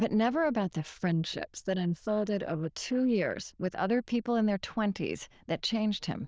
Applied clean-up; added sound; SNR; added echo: neural diffusion model UNIVERSE++.